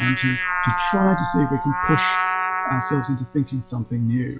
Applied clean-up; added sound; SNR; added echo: classical method log-MMSE.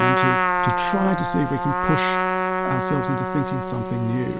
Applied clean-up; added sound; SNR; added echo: none; Trumpet; -2 dB; none.